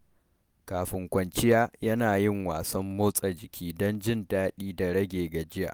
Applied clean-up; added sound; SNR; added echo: none; none; none; none.